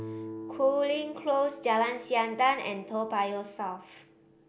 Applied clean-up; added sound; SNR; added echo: none; Guitar; 15 dB; none.